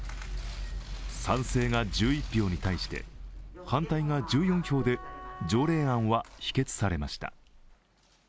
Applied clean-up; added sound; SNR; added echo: none; Wind instrument, woodwind instrument; 17 dB; none.